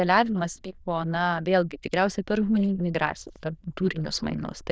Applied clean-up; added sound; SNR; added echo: neural diffusion model UNIVERSE++.